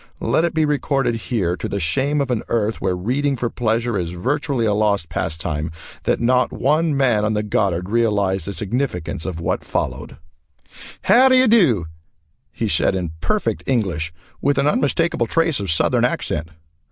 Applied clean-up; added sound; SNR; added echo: none; none; none; none.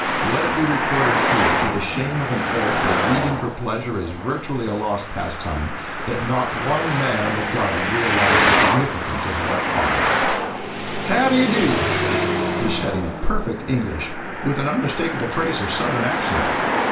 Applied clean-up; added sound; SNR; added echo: none; Traffic noise, roadway noise; -1 dB; reverberation time 0.3 s.